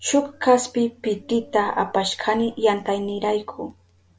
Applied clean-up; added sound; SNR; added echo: none; none; none; none.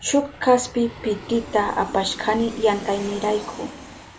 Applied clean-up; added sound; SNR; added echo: none; Aircraft; 14 dB; none.